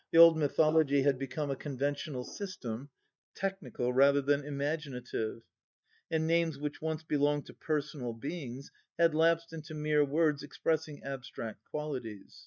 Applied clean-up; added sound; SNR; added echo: neural mask model DeepFilterNet 3.